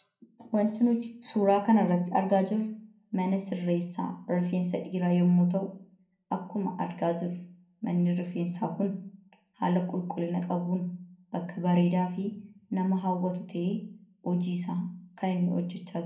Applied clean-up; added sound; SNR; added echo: none; none; none; reverberation time 0.5 s.